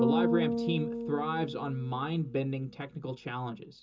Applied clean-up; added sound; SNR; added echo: none; Bass guitar; 1 dB; reverberation time 0.2 s.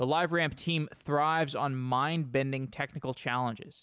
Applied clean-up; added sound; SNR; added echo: none; none; none; none.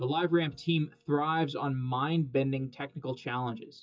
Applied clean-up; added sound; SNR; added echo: classical method WPE with log-MMSE.